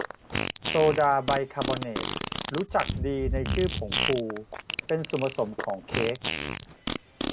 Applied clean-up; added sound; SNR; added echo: none; Fart; 3 dB; none.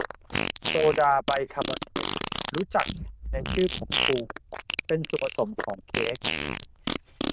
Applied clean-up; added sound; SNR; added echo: neural diffusion model UNIVERSE++.